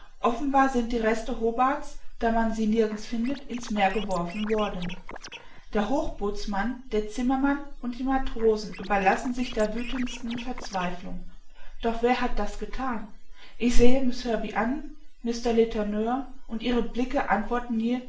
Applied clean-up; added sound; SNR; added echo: none; Scratching (performance technique); 18 dB; reverberation time 0.4 s.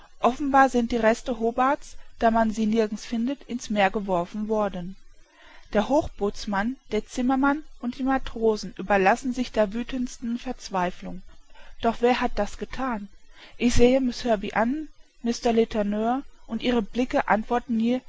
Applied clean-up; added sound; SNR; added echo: none; none; none; none.